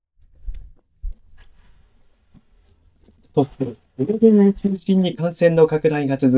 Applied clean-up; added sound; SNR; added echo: neural mask model DeepFilterNet 3.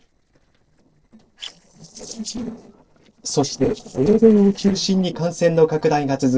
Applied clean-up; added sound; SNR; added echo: neural separator model SepFormer DNS4.